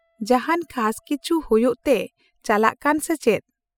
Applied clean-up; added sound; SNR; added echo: classical method spectral subtraction.